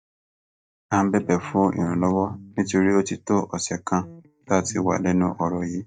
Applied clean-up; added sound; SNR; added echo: neural mask model DeepFilterNet 3.